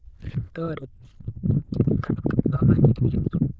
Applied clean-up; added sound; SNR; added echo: neural diffusion model UNIVERSE++.